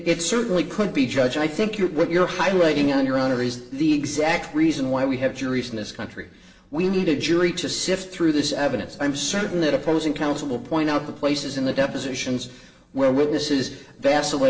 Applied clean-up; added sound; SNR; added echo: neural separator model SepFormer DNS4.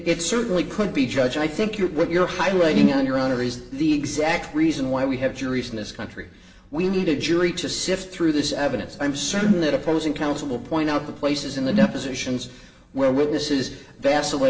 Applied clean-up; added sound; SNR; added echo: none; Whoosh, swoosh, swish; 5 dB; reverberation time 0.8 s.